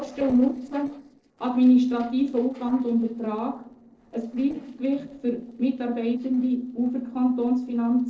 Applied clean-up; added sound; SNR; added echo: neural separator model SepFormer DNS4.